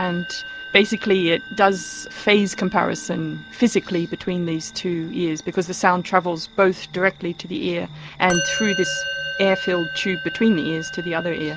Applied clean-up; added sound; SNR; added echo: none; Musical instrument; 11 dB; none.